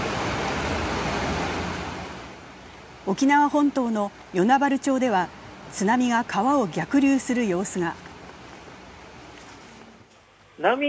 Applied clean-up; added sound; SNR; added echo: none; none; none; none.